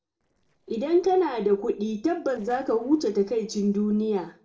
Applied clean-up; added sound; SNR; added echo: neural separator model SepFormer DNS4.